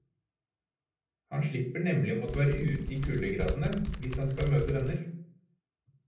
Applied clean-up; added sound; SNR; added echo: none; Typing; 5 dB; reverberation time 0.6 s.